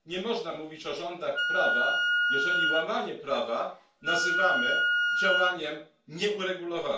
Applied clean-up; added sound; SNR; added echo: none; Wind instrument, woodwind instrument; -4 dB; reverberation time 0.3 s.